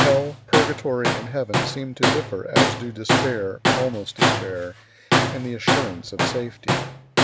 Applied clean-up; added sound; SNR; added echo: none; Tools; -4 dB; none.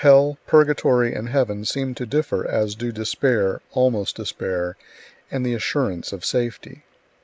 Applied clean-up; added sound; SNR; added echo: none; none; none; none.